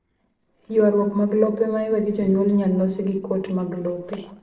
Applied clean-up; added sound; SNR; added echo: neural separator model SepFormer DNS4.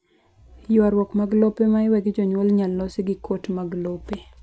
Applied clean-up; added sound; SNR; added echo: none; none; none; none.